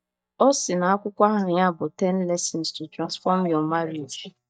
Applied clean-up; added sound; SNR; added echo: neural mask model DeepFilterNet 3.